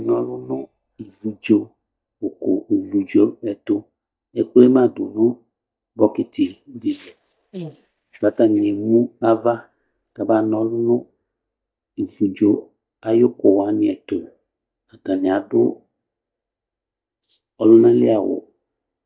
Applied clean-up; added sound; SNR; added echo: neural mask model DeepFilterNet 3.